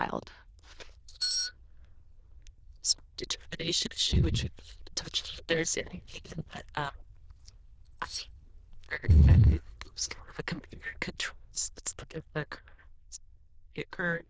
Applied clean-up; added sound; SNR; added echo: neural diffusion model UNIVERSE++.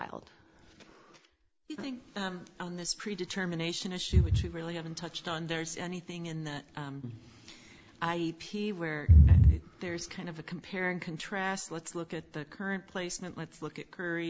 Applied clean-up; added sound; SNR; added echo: none; none; none; none.